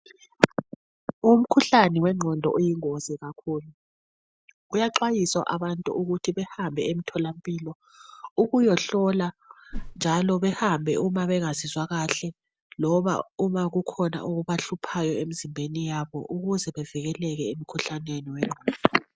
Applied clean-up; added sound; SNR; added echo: none; Whoosh, swoosh, swish; 7 dB; none.